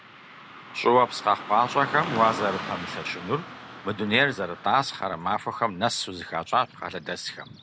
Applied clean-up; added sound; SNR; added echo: none; Car passing by / Traffic noise, roadway noise; 12 dB; none.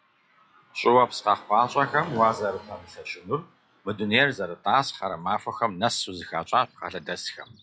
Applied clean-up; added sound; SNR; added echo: classical method log-MMSE.